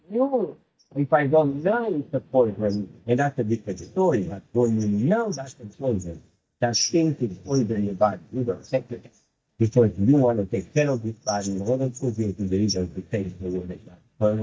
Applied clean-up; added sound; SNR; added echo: neural mask model DeepFilterNet 3.